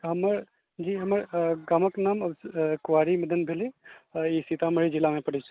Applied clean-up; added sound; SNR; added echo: none; none; none; none.